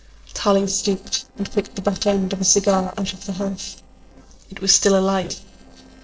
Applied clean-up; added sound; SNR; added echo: neural separator model SepFormer DNS4.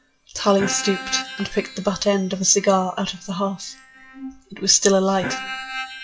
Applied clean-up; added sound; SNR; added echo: classical method WPE with log-MMSE.